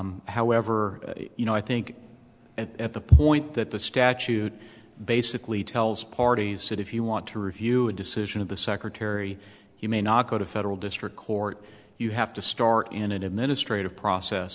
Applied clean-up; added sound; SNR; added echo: none; none; none; none.